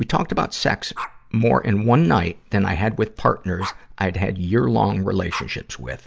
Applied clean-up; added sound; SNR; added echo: none; Dog; 19 dB; none.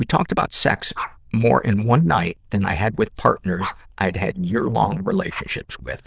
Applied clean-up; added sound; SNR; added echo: neural diffusion model UNIVERSE++.